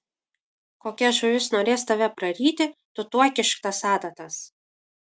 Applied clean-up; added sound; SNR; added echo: none; none; none; none.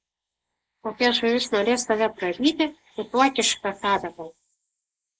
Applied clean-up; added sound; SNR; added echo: neural mask model Resemble Enhance denoiser.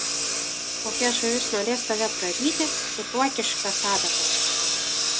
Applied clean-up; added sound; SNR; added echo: none; Engine; -3 dB; none.